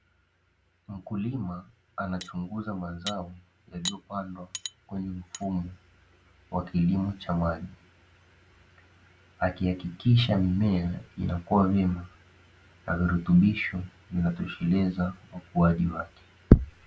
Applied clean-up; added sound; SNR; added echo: none; Cutlery, silverware; 15 dB; none.